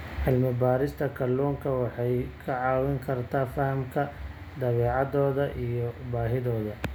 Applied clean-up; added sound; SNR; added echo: none; none; none; none.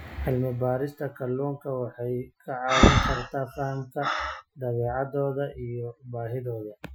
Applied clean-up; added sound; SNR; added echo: classical method Wiener filter.